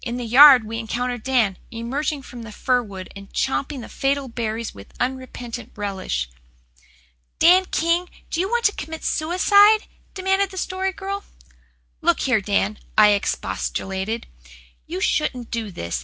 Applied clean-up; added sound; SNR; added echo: none; none; none; none.